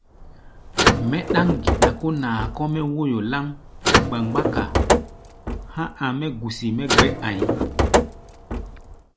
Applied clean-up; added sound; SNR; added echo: none; Car; -4 dB; none.